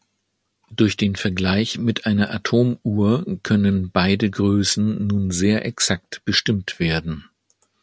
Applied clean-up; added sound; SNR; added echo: none; none; none; none.